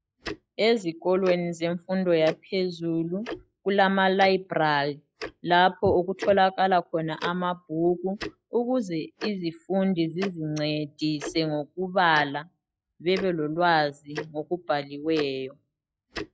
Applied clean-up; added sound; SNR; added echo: classical method log-MMSE.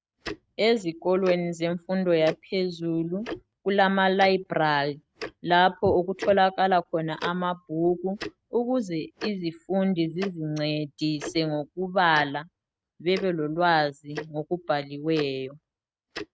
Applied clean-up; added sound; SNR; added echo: neural mask model RNNoise.